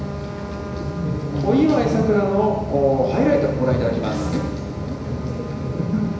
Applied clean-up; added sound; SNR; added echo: none; Trumpet; 16 dB; reverberation time 1.0 s.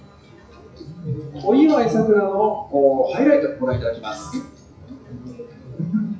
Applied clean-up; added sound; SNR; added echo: classical method WPE with log-MMSE.